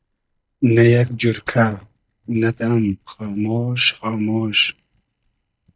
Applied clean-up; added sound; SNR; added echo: neural mask model DeepFilterNet 3.